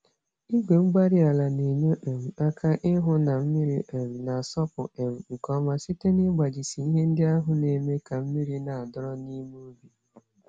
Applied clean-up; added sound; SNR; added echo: none; none; none; none.